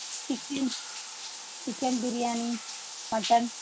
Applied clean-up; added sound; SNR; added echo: none; Bathtub (filling or washing); 8 dB; none.